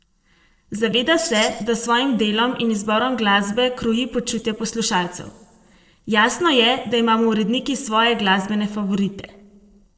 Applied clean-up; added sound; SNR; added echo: neural separator model SepFormer DNS4.